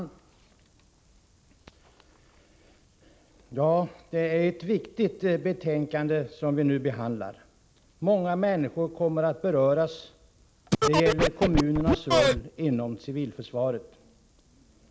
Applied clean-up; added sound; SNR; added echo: none; Scratching (performance technique); -4 dB; none.